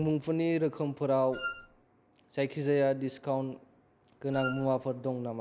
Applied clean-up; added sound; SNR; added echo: none; Wind instrument, woodwind instrument; 8 dB; none.